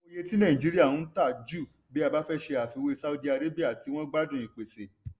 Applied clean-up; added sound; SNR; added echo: none; none; none; none.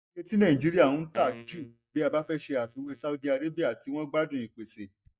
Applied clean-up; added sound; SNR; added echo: neural mask model DeepFilterNet 3.